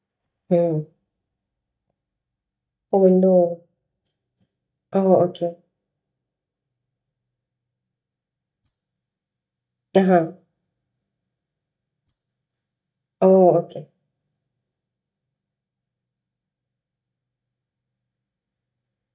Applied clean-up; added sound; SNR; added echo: neural mask model DeepFilterNet 3.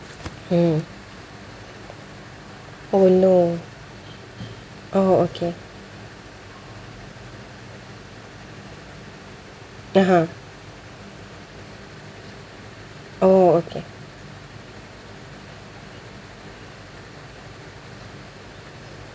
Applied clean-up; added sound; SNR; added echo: none; none; none; none.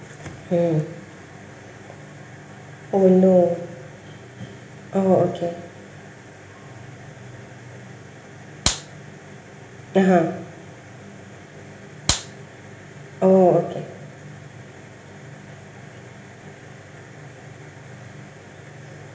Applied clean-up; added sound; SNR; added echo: none; Clapping; 2 dB; reverberation time 1.0 s.